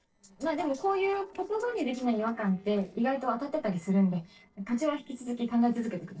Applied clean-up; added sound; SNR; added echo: neural separator model SepFormer DNS4.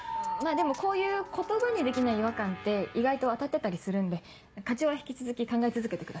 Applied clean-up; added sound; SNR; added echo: none; none; none; none.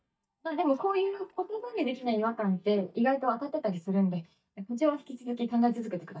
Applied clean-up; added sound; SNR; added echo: neural mask model DeepFilterNet 3.